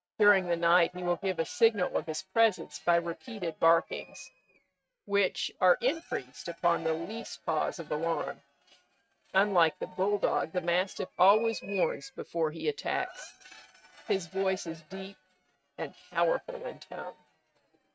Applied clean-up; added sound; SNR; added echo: neural mask model RNNoise.